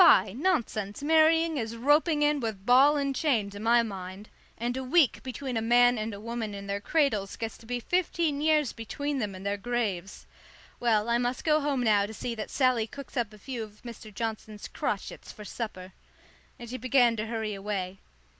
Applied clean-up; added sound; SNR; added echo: none; none; none; none.